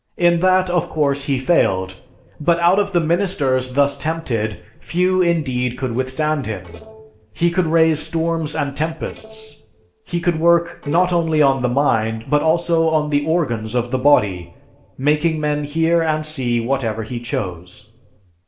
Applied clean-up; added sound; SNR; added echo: neural separator model SepFormer DNS4.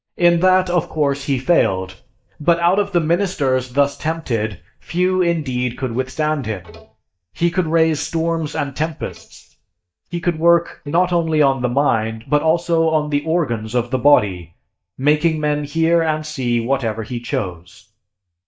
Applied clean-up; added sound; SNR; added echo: neural mask model DeepFilterNet 3.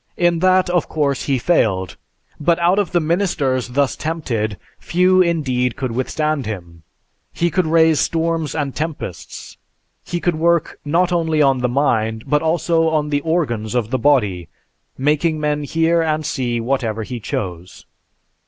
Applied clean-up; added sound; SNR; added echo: none; none; none; none.